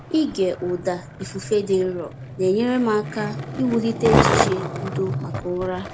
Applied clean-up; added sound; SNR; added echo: none; Skateboard; 3 dB; none.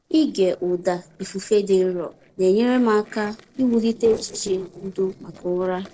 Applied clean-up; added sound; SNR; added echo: neural separator model SepFormer DNS4.